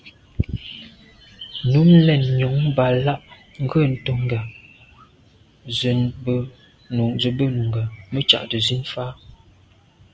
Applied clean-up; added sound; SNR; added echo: none; none; none; none.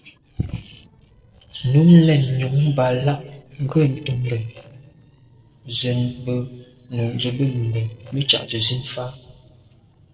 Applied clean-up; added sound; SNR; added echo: neural separator model SepFormer DNS4.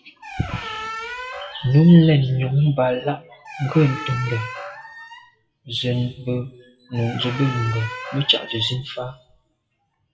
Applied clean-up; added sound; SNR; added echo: classical method WPE with log-MMSE.